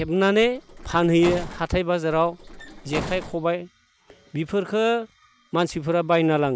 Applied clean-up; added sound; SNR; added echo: none; Bus; 12 dB; none.